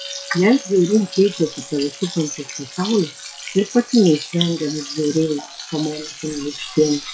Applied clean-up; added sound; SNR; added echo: classical method log-MMSE.